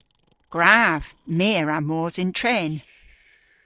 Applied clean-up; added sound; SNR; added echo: neural separator model SepFormer DNS4.